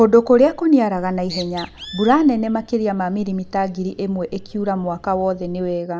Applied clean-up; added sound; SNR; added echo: none; Bird; 19 dB; none.